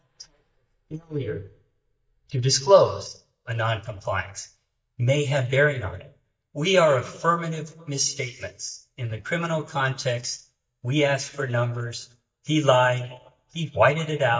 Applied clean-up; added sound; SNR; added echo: neural mask model DeepFilterNet 3.